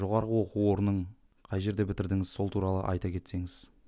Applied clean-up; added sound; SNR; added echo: none; none; none; none.